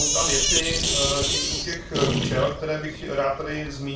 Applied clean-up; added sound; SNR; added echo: none; Sink (filling or washing); -3 dB; reverberation time 0.4 s.